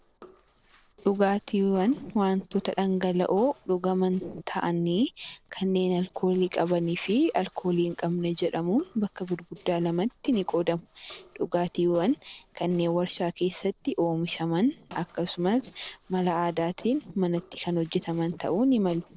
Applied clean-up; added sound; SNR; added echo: neural separator model SepFormer DNS4.